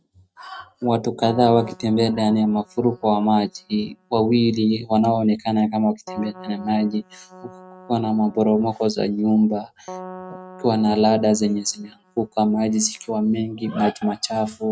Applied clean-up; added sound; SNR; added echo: neural mask model RNNoise.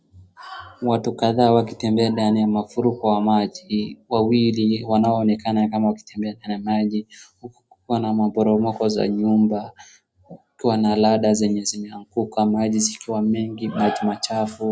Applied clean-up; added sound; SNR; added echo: none; none; none; none.